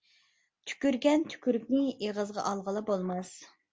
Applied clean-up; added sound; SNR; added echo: none; none; none; none.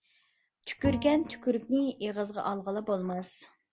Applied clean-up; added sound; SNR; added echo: none; Bowed string instrument; 11 dB; none.